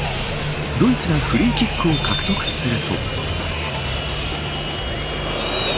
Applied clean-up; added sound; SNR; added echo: none; none; none; none.